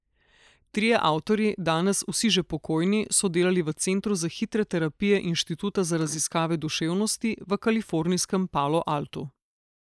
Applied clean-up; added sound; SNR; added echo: neural mask model Resemble Enhance denoiser.